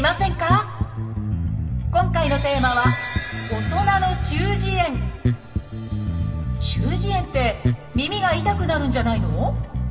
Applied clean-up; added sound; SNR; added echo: none; Bass guitar; -1 dB; reverberation time 1.8 s.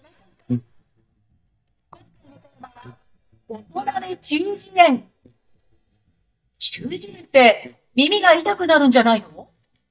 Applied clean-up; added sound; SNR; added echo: neural mask model DeepFilterNet 3.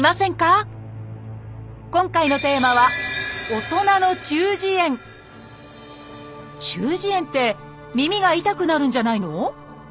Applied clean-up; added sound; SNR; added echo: none; none; none; none.